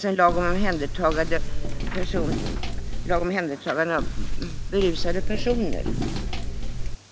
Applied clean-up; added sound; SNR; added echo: none; Walk, footsteps; -2 dB; none.